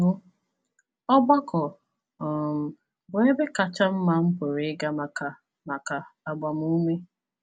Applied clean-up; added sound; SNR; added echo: none; none; none; none.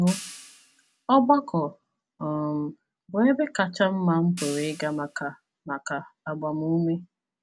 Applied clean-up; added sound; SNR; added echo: none; Hi-hat; 15 dB; none.